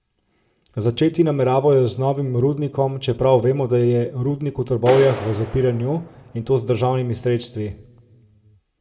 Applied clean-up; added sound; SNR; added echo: none; Clapping; 15 dB; reverberation time 0.5 s.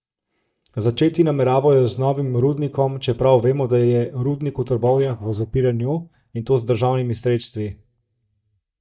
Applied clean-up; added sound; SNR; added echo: neural mask model DeepFilterNet 3.